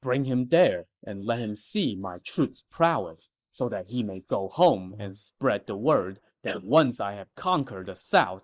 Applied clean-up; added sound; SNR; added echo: neural mask model Resemble Enhance denoiser.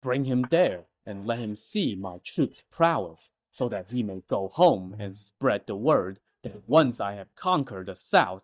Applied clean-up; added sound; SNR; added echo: neural mask model DeepFilterNet 3.